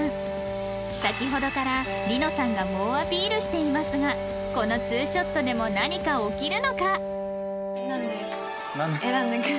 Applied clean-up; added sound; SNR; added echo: none; Wind instrument, woodwind instrument; 4 dB; none.